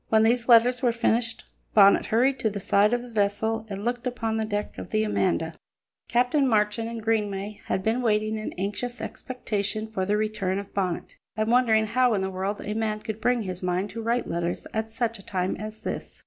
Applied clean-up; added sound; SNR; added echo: none; none; none; none.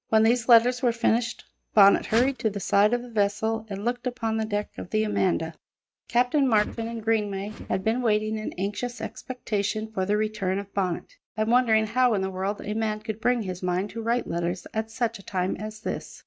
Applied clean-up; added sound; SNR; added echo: neural mask model RNNoise.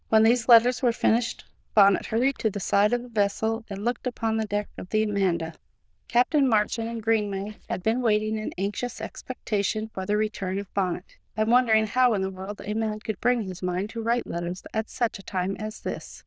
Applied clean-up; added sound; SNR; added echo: neural diffusion model UNIVERSE++.